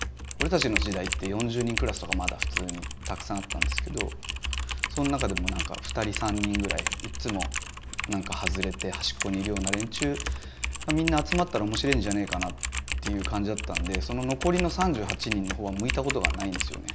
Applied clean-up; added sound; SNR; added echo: none; Typing; 1 dB; none.